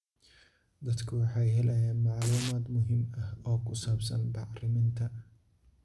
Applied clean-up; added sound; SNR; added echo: none; Domestic sounds, home sounds; 13 dB; none.